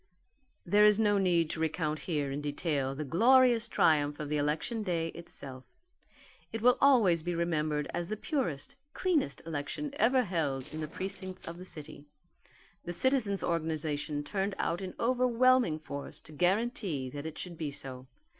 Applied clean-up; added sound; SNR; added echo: neural separator model SepFormer DNS4.